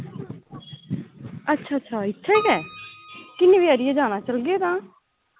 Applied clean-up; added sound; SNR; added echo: none; Keyboard (musical); 14 dB; none.